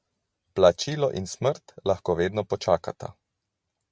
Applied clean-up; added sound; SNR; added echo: none; none; none; none.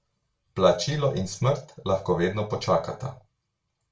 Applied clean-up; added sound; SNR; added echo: none; none; none; reverberation time 0.3 s.